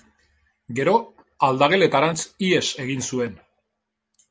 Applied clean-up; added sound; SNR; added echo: none; none; none; none.